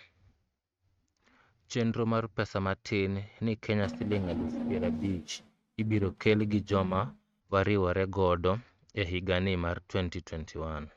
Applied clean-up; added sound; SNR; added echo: neural mask model RNNoise.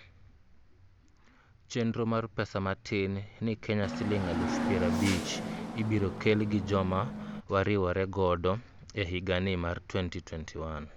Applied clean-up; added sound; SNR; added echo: none; Hiss / Bus / Engine; 3 dB; none.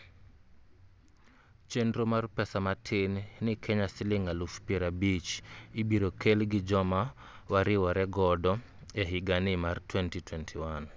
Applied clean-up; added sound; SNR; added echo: none; none; none; none.